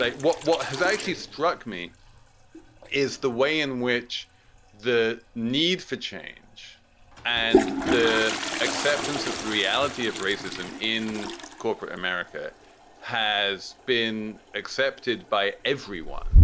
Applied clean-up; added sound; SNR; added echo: none; Toilet flush; 2 dB; none.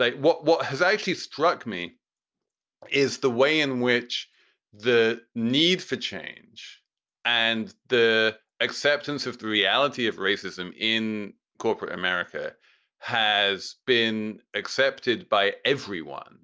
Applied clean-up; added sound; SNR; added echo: none; none; none; none.